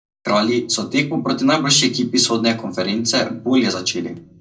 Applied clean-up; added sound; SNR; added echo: none; none; none; reverberation time 0.2 s.